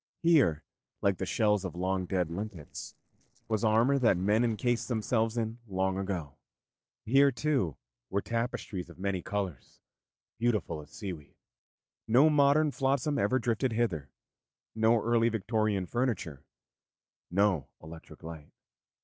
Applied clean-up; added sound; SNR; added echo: neural separator model SepFormer DNS4.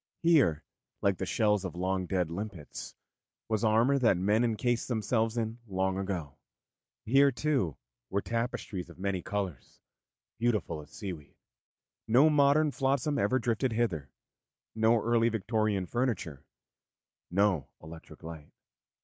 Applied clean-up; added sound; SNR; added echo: none; none; none; none.